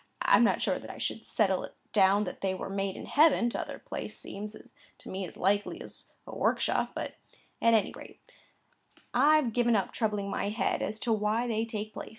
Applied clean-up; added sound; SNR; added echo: none; none; none; none.